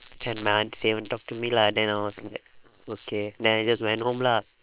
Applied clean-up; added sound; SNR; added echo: neural separator model SepFormer WHAM!.